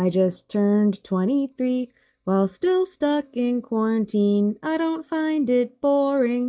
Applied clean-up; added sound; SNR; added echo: neural mask model DeepFilterNet 3.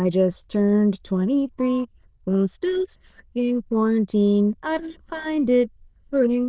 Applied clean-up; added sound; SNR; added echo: neural diffusion model UNIVERSE++.